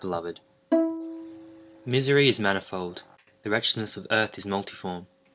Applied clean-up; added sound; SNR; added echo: none; Bowed string instrument; 3 dB; none.